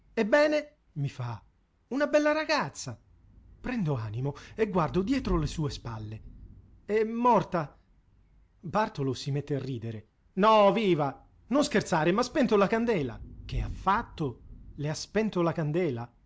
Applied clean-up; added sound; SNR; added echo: none; Thunder / Rain; 17 dB; none.